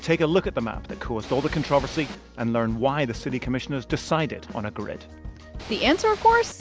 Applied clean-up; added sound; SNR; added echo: none; Ocean / Boat, Water vehicle; 14 dB; none.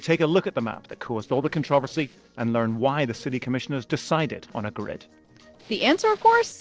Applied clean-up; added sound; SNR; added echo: neural separator model SepFormer DNS4.